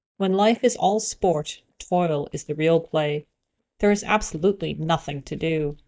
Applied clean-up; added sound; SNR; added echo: neural mask model DeepFilterNet 3.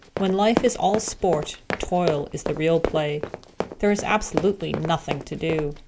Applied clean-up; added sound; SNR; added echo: none; Run; 7 dB; none.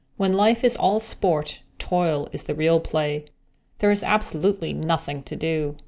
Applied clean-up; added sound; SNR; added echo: none; none; none; none.